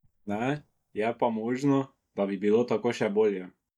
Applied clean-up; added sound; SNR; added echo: neural mask model DeepFilterNet 3.